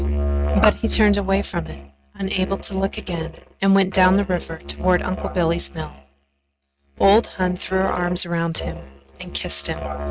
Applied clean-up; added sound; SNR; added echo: neural mask model RNNoise.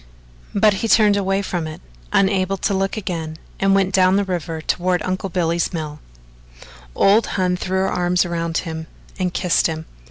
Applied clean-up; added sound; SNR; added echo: none; none; none; none.